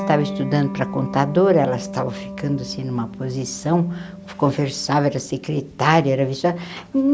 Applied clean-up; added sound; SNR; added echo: none; Electric guitar; 12 dB; none.